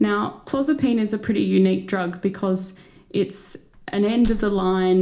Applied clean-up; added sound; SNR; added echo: none; Slam; 17 dB; reverberation time 0.4 s.